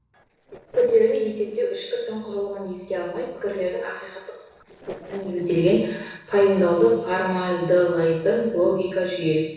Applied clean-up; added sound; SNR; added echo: neural separator model SepFormer DNS4.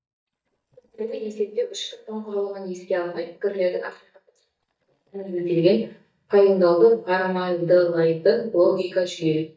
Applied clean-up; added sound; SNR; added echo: neural mask model DeepFilterNet 3.